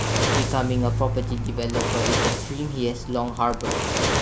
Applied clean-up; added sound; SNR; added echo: none; Fire + Car; -3 dB; none.